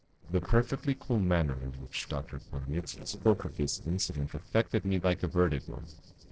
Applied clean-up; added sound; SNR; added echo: neural separator model SepFormer DNS4.